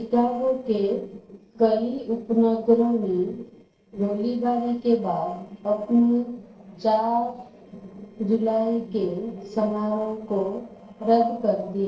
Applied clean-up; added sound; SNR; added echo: neural separator model SepFormer DNS4.